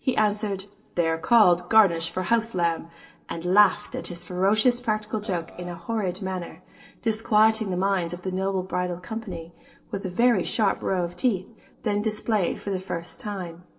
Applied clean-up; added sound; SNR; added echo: neural separator model SepFormer DNS4.